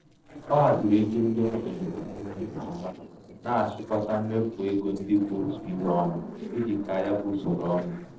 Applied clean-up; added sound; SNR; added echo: neural separator model SepFormer DNS4.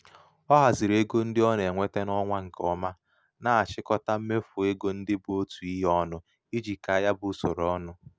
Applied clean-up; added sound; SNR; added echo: none; none; none; none.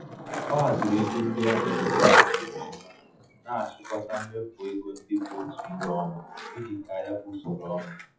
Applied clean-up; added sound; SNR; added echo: classical method WPE with log-MMSE.